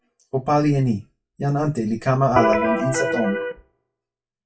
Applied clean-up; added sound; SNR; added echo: classical method WPE with log-MMSE.